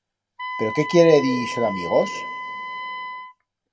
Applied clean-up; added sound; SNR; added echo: none; Wind instrument, woodwind instrument; 9 dB; reverberation time 1.7 s.